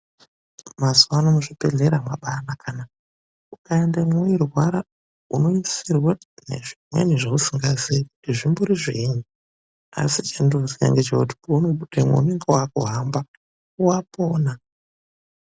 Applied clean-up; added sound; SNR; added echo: none; none; none; none.